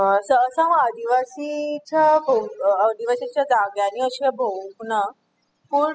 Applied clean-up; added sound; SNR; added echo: classical method spectral subtraction.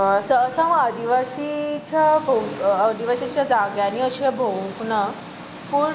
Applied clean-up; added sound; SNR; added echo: none; Engine; 15 dB; none.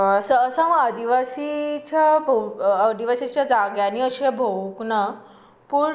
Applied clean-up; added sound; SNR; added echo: none; none; none; none.